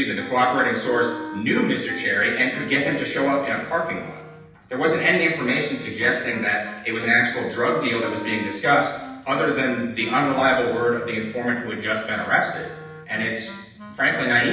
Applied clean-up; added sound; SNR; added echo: none; Wind instrument, woodwind instrument; 16 dB; reverberation time 0.9 s.